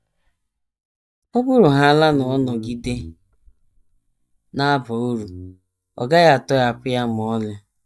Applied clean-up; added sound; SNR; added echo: neural mask model DeepFilterNet 3.